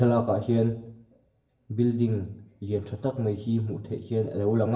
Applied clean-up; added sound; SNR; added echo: none; none; none; reverberation time 0.7 s.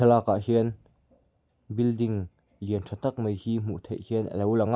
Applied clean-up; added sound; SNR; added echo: none; none; none; none.